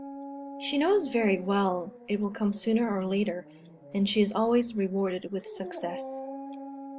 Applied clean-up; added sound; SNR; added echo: none; Dog; 14 dB; none.